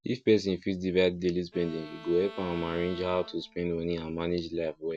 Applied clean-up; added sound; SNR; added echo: none; Bowed string instrument; 19 dB; none.